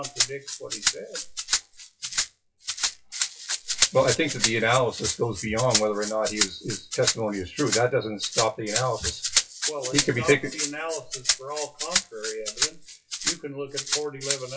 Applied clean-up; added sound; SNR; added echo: classical method WPE with log-MMSE.